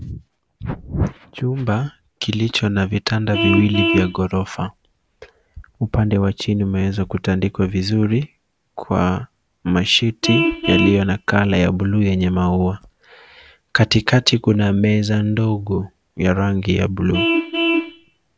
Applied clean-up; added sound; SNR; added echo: none; Vehicle horn, car horn, honking; 8 dB; none.